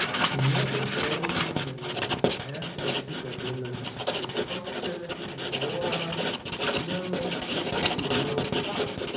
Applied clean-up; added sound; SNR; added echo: none; Writing; -4 dB; reverberation time 1.0 s.